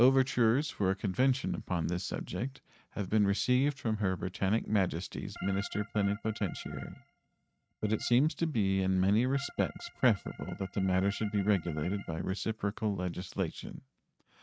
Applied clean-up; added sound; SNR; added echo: neural mask model RNNoise.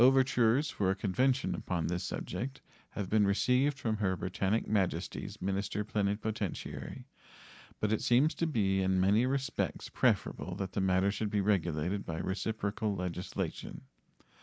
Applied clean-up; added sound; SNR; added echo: none; none; none; none.